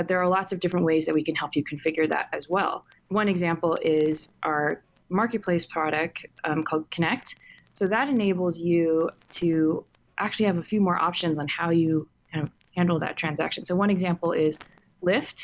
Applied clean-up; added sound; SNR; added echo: neural separator model SepFormer DNS4.